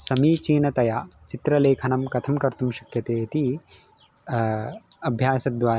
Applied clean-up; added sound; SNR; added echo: none; none; none; none.